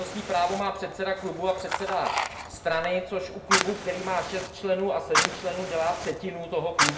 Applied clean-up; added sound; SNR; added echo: none; Fire; 2 dB; reverberation time 0.4 s.